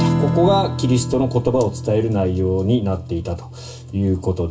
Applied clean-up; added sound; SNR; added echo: none; Strum; 5 dB; reverberation time 0.2 s.